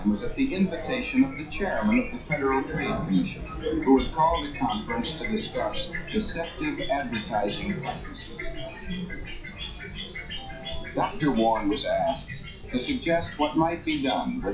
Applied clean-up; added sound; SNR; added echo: classical method WPE with log-MMSE.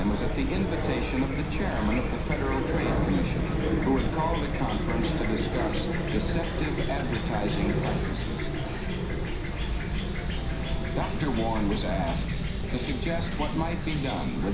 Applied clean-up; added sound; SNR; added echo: none; Chirp, tweet / Fowl; -3 dB; reverberation time 0.5 s.